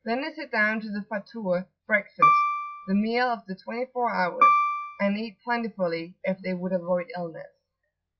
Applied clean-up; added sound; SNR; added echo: classical method log-MMSE.